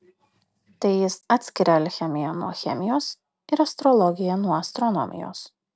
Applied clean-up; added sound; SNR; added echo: none; none; none; none.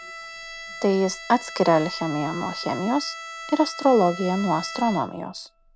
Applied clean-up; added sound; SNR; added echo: none; Bowed string instrument; 13 dB; none.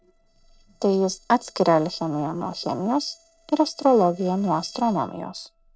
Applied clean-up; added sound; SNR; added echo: neural separator model SepFormer DNS4.